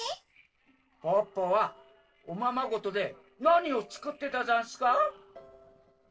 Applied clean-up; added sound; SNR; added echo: neural separator model SepFormer DNS4.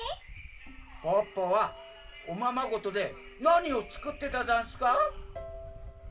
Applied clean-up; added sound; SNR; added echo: none; Wind; 16 dB; reverberation time 0.2 s.